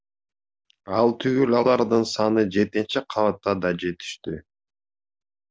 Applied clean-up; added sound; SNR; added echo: none; none; none; none.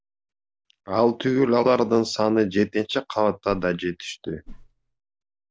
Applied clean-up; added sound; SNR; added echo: none; Whoosh, swoosh, swish; 19 dB; none.